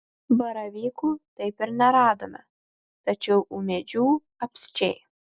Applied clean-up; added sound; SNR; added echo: none; none; none; none.